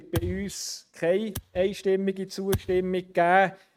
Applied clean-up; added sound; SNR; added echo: neural mask model RNNoise.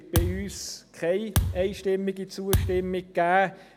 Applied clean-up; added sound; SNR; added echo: none; Thump, thud; 2 dB; none.